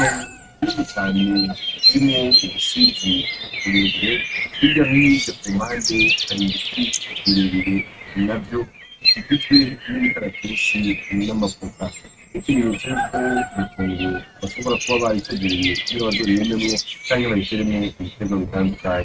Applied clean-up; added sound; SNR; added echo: neural mask model RNNoise.